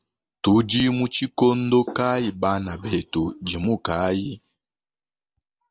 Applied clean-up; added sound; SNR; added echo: none; none; none; none.